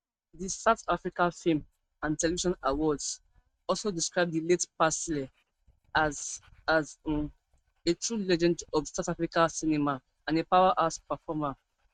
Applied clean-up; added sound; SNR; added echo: neural mask model RNNoise.